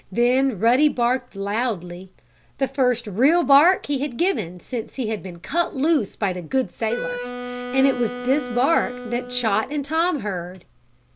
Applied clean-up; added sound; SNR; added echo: none; Wind instrument, woodwind instrument; 9 dB; none.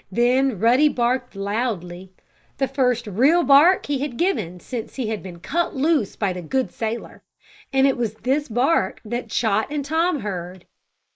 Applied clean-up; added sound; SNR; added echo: neural mask model Resemble Enhance denoiser.